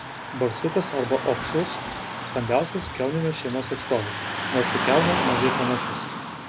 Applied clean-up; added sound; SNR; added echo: none; Car passing by / Traffic noise, roadway noise; 3 dB; none.